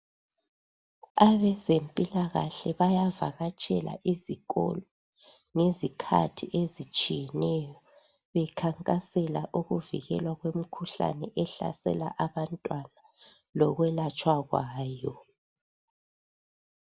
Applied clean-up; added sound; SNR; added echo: none; none; none; none.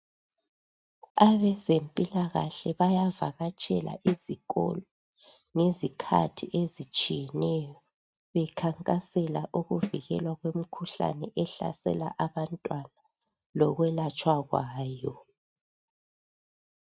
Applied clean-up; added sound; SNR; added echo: neural mask model RNNoise.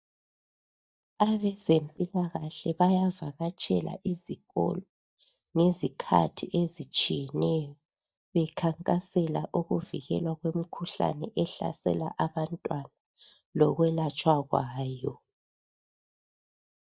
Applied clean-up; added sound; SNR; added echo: neural mask model DeepFilterNet 3.